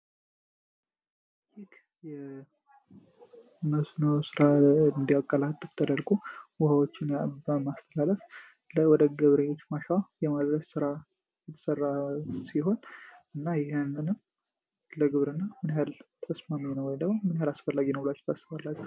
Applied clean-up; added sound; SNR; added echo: none; none; none; none.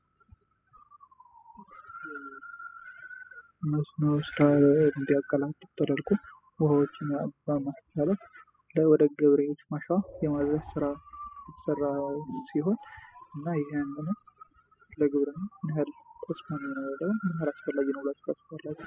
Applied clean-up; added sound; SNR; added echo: classical method spectral subtraction.